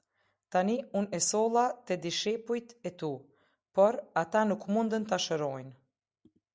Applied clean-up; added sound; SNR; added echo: none; none; none; none.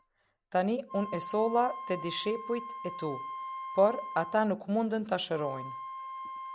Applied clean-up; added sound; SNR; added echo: none; Wind instrument, woodwind instrument; 10 dB; none.